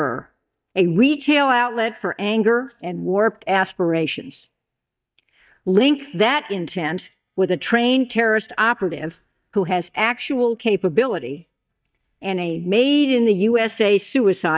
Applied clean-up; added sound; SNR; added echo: neural mask model DeepFilterNet 3.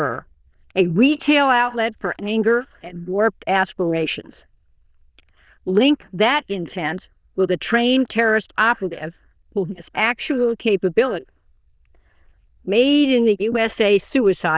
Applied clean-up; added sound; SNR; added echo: neural diffusion model UNIVERSE++.